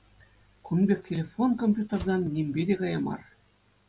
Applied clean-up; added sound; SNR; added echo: none; Slam; 17 dB; none.